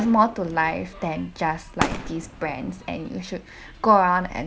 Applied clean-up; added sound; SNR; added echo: none; Fireworks; 12 dB; none.